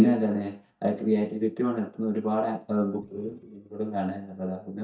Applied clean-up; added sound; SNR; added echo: neural mask model DeepFilterNet 3.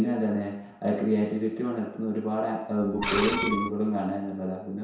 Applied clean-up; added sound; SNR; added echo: none; Screech; 4 dB; reverberation time 0.7 s.